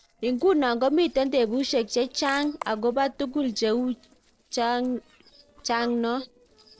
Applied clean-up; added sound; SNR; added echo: neural separator model SepFormer DNS4.